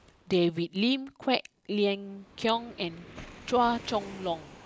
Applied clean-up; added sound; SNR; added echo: none; Waves, surf; 19 dB; none.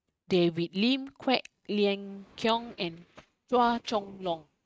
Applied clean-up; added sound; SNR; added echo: neural mask model RNNoise.